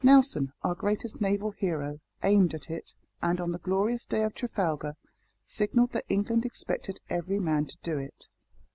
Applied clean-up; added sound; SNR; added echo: none; none; none; none.